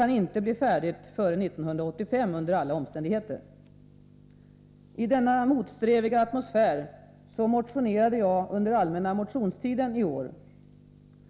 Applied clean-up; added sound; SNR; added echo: none; none; none; none.